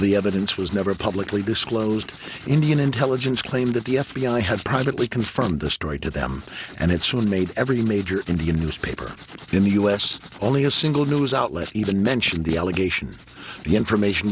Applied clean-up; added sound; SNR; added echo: none; Writing; 18 dB; none.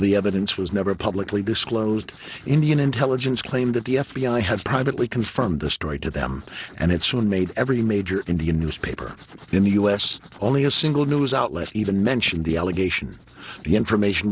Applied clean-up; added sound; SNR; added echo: neural separator model SepFormer DNS4.